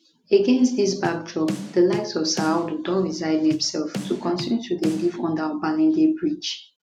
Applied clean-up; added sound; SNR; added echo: none; Bass drum / Snare drum; 12 dB; none.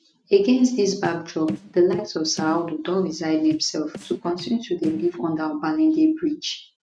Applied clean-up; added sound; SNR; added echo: neural mask model RNNoise.